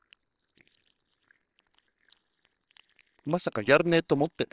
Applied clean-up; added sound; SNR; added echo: neural separator model SepFormer WHAMR!.